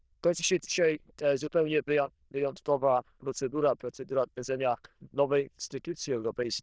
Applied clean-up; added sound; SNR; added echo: neural diffusion model UNIVERSE++.